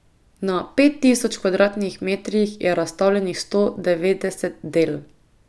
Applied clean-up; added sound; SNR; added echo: none; none; none; none.